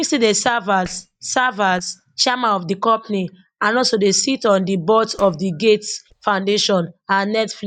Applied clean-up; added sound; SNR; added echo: neural mask model DeepFilterNet 3.